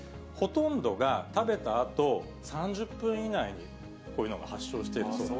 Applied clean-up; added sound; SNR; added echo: none; none; none; none.